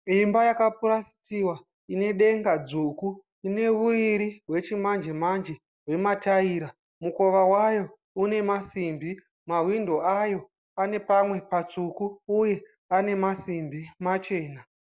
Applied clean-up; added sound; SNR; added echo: none; none; none; none.